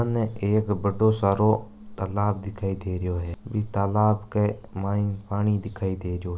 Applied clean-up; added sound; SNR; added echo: none; none; none; none.